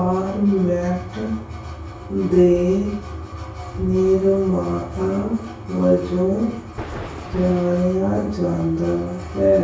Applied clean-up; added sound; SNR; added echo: none; Thunder; 12 dB; reverberation time 0.6 s.